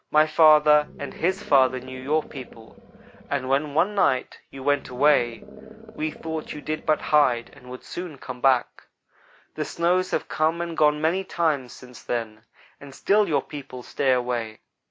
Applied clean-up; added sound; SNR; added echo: none; Animal; 19 dB; none.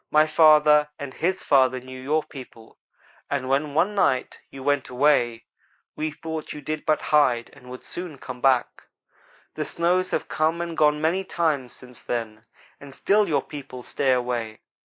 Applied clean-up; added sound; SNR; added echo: neural mask model Resemble Enhance denoiser.